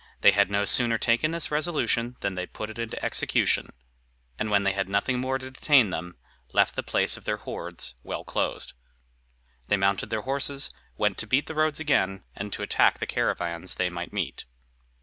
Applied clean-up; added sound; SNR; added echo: none; none; none; none.